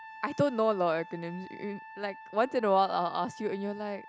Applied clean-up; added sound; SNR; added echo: none; Trumpet; 17 dB; none.